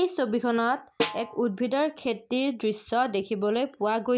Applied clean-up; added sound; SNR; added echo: none; Snare drum; 8 dB; none.